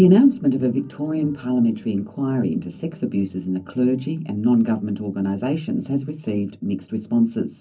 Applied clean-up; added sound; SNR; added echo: none; none; none; reverberation time 0.4 s.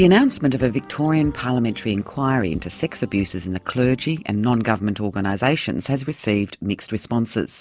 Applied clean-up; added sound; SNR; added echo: none; none; none; none.